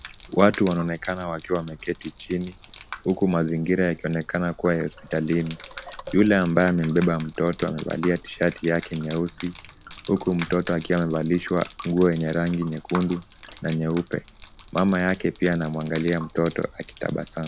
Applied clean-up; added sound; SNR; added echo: none; Gurgling / Liquid; 16 dB; none.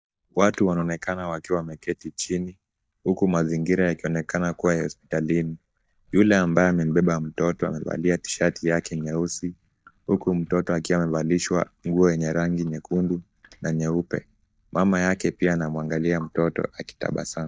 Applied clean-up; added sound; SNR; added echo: neural mask model DeepFilterNet 3.